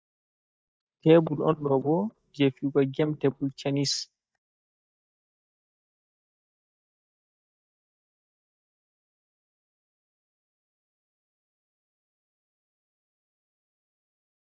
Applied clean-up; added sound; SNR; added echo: neural mask model DeepFilterNet 3.